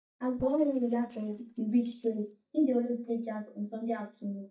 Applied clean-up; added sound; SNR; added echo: neural mask model DeepFilterNet 3.